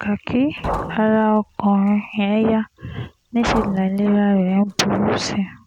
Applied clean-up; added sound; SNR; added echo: none; Liquid; 12 dB; none.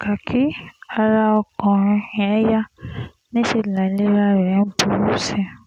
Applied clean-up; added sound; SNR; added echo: none; none; none; none.